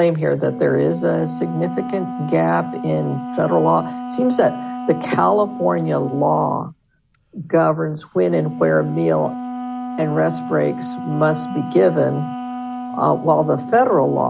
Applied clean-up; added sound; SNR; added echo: none; Wind instrument, woodwind instrument; 9 dB; none.